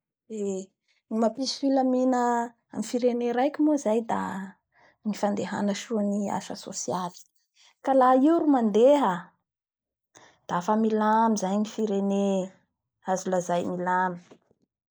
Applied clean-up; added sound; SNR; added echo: neural mask model Resemble Enhance denoiser.